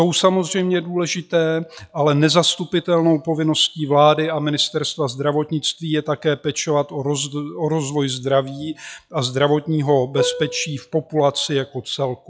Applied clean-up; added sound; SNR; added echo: classical method log-MMSE.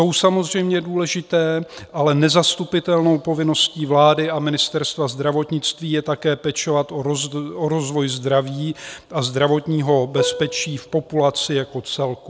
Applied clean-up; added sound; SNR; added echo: none; Plucked string instrument; 9 dB; none.